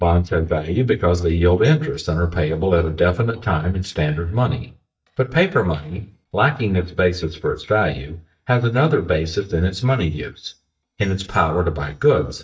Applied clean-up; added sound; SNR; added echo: neural mask model DeepFilterNet 3.